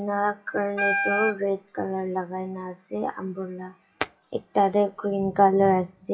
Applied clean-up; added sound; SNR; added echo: classical method WPE with log-MMSE.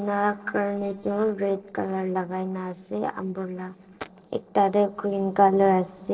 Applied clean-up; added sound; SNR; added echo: neural separator model SepFormer DNS4.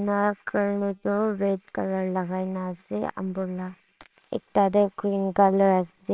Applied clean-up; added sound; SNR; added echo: neural separator model SepFormer WHAMR!.